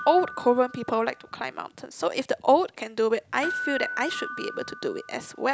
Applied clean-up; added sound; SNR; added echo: none; Door / Bell; 12 dB; none.